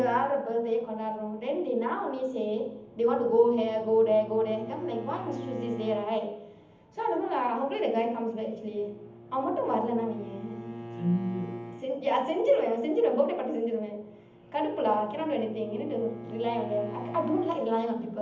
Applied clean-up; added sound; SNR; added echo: none; Bowed string instrument; 16 dB; reverberation time 0.8 s.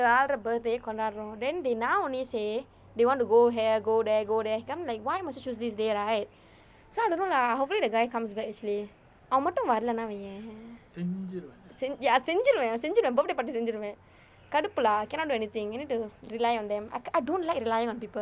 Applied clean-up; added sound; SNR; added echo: none; none; none; none.